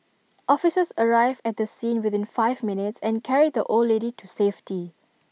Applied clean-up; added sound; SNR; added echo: none; none; none; none.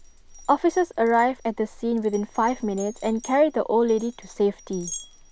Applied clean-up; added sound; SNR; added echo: none; Glass; 19 dB; none.